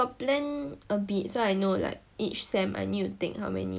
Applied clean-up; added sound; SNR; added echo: none; none; none; none.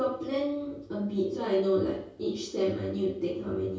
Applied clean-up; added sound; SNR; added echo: none; none; none; reverberation time 0.6 s.